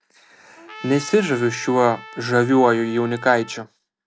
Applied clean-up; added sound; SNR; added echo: none; Trumpet; 18 dB; none.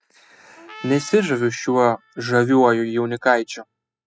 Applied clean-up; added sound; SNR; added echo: classical method spectral subtraction.